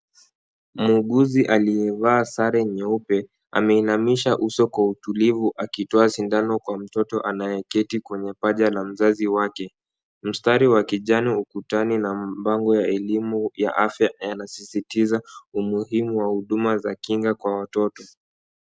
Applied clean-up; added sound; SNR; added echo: none; none; none; none.